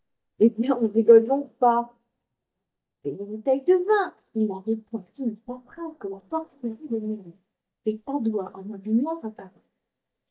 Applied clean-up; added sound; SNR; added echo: neural mask model DeepFilterNet 3.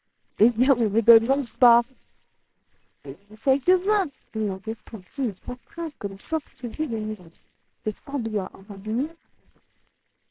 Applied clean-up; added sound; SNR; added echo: neural separator model SepFormer WHAMR!.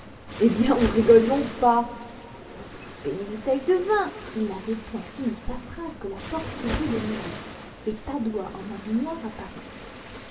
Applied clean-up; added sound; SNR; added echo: none; Waves, surf; 12 dB; reverberation time 2.7 s.